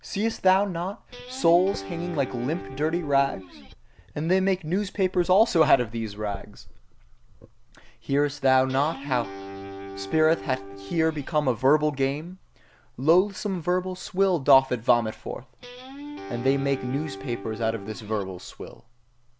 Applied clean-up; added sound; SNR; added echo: none; Guitar; 12 dB; none.